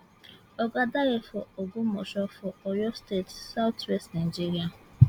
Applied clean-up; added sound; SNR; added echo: none; none; none; none.